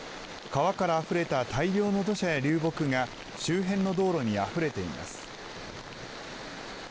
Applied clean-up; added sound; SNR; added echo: none; none; none; none.